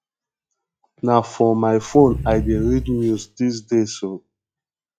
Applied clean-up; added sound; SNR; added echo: classical method log-MMSE.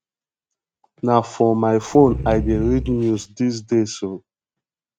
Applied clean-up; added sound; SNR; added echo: neural mask model RNNoise.